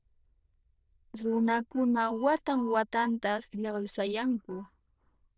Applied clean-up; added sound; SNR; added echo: neural diffusion model UNIVERSE++.